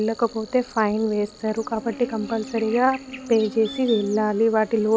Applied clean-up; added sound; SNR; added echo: none; Buzz; 16 dB; none.